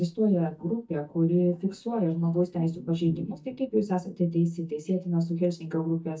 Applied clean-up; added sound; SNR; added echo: neural mask model DeepFilterNet 3.